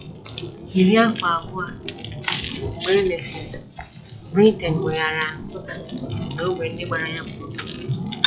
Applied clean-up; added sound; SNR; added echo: classical method log-MMSE.